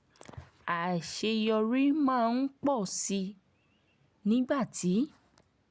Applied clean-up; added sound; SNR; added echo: none; none; none; none.